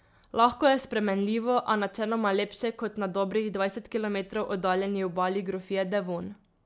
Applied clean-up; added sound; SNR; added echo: none; none; none; none.